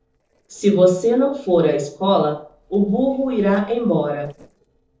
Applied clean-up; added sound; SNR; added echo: neural separator model SepFormer DNS4.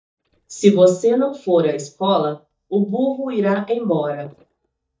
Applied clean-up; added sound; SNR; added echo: neural mask model DeepFilterNet 3.